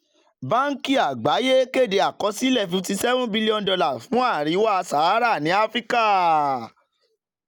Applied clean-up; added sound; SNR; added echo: none; none; none; none.